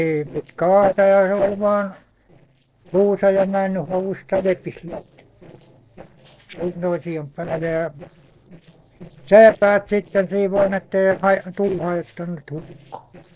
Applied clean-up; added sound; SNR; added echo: neural separator model SepFormer DNS4.